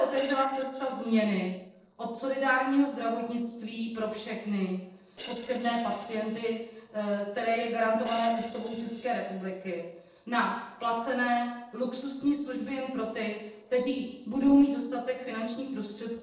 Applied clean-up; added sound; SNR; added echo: neural separator model SepFormer DNS4.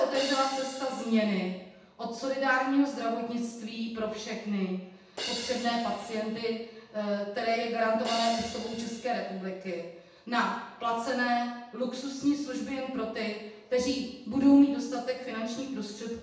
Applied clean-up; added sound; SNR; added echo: none; Crash cymbal; 11 dB; reverberation time 0.8 s.